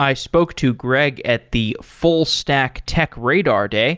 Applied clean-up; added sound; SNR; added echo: none; none; none; none.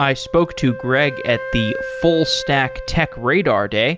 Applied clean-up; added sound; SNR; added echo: none; Wind instrument, woodwind instrument; 12 dB; none.